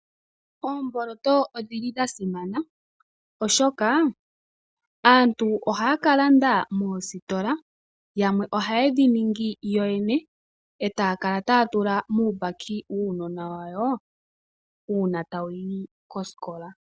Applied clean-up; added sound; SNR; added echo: none; none; none; none.